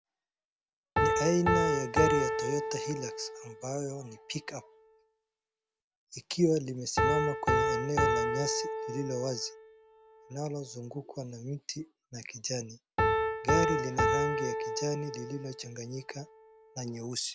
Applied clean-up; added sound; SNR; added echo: none; Piano; -2 dB; none.